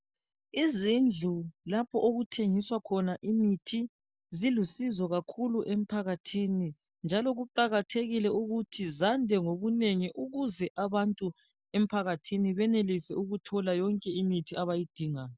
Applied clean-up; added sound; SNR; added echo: none; none; none; none.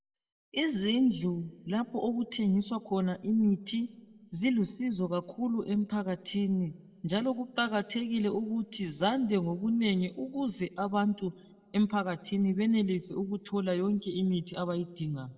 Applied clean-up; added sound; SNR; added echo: none; none; none; reverberation time 1.4 s.